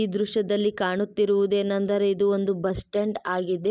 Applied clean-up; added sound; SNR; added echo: none; none; none; none.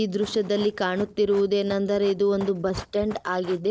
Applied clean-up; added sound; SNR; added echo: none; Run; 19 dB; none.